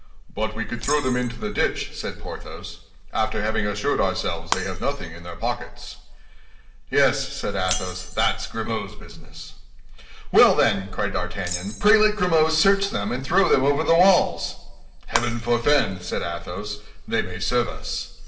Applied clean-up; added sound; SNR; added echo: none; Shatter; 16 dB; reverberation time 0.7 s.